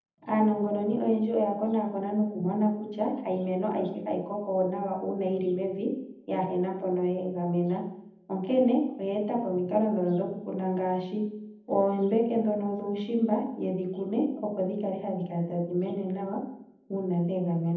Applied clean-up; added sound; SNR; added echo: none; none; none; reverberation time 0.8 s.